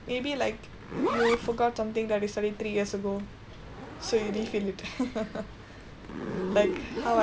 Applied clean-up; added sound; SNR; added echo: none; Zipper (clothing); 6 dB; none.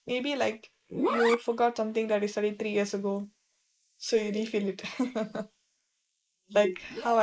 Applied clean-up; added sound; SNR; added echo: neural mask model Resemble Enhance denoiser.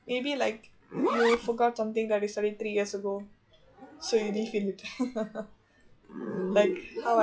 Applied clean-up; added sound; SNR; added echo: classical method log-MMSE.